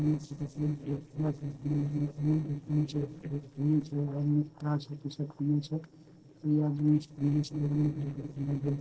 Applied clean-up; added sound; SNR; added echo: neural separator model SepFormer DNS4.